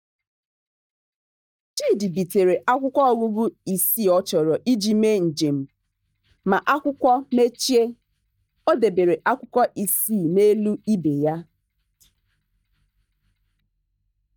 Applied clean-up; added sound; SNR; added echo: neural mask model DeepFilterNet 3.